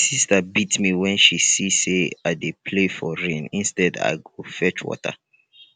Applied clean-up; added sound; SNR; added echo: none; none; none; none.